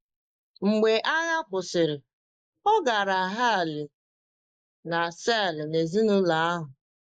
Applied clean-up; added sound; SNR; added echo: neural mask model Resemble Enhance denoiser.